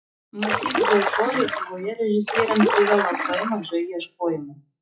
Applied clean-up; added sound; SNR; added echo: classical method WPE with log-MMSE.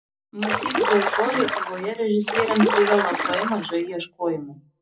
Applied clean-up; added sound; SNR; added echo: none; Stream; 1 dB; reverberation time 0.4 s.